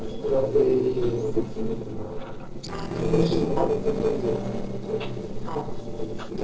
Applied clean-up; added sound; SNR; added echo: neural separator model SepFormer DNS4.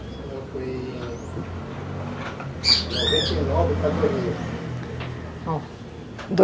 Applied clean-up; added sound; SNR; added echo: none; none; none; none.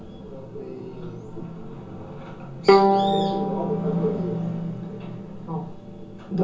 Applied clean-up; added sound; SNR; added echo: none; Bowed string instrument; -4 dB; reverberation time 0.7 s.